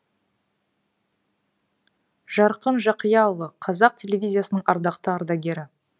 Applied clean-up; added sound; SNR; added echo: none; none; none; none.